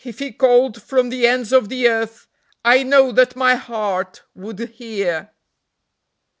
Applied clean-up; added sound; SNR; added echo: none; none; none; none.